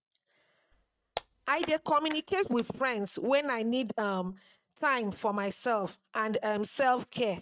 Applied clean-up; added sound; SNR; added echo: neural mask model RNNoise.